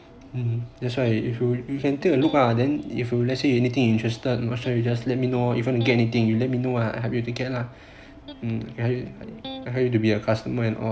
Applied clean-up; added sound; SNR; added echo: none; Electric guitar; 18 dB; none.